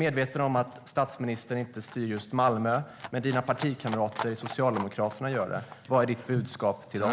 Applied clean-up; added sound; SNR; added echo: none; Livestock, farm animals, working animals; 16 dB; none.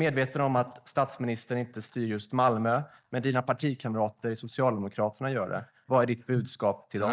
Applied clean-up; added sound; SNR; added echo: neural mask model DeepFilterNet 3.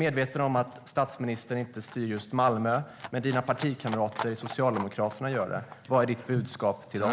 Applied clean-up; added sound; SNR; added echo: neural mask model Resemble Enhance denoiser.